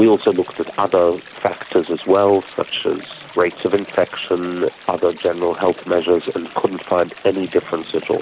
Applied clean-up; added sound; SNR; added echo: none; Stream; 20 dB; none.